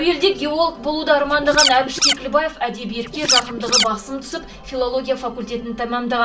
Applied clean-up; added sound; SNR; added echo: none; Scratching (performance technique); -1 dB; reverberation time 0.3 s.